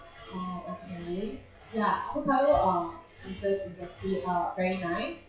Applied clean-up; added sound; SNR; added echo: classical method WPE with log-MMSE.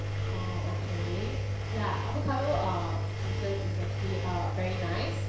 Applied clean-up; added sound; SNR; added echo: none; Engine; -4 dB; reverberation time 0.7 s.